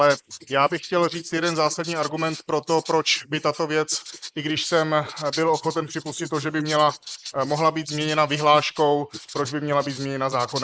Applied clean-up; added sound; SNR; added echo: neural mask model Resemble Enhance denoiser.